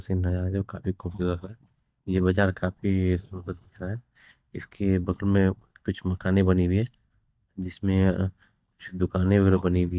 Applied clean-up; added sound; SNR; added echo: neural mask model DeepFilterNet 3.